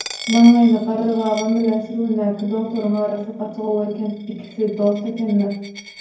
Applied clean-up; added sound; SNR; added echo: none; Coin (dropping); 18 dB; reverberation time 0.9 s.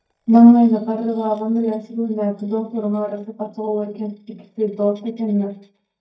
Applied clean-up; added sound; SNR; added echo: neural mask model DeepFilterNet 3.